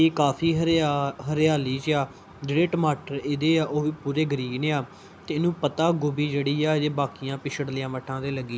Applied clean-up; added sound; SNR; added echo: none; none; none; none.